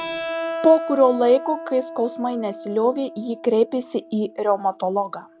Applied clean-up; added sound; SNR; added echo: none; Keyboard (musical); 11 dB; none.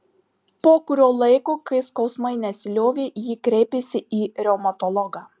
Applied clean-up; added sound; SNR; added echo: none; none; none; none.